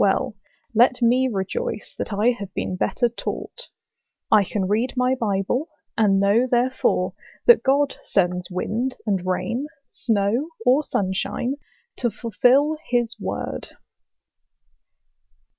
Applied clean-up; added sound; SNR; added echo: none; none; none; none.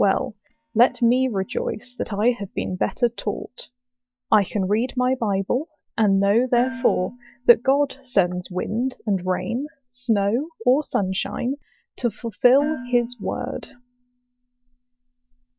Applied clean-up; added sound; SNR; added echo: neural mask model DeepFilterNet 3.